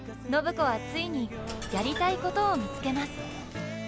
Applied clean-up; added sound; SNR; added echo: none; Bowed string instrument + Coin (dropping); 12 dB; none.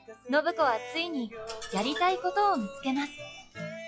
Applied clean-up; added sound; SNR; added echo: classical method log-MMSE.